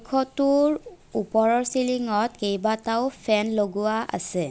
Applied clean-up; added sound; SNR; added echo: none; none; none; none.